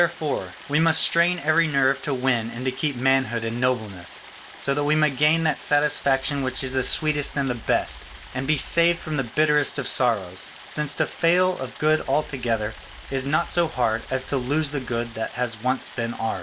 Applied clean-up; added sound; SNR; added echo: none; Scissors + Stream; 17 dB; none.